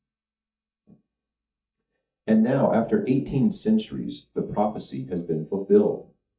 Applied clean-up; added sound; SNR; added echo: neural mask model DeepFilterNet 3.